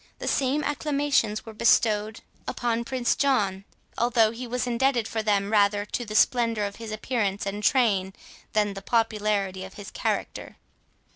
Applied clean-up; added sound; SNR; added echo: none; none; none; none.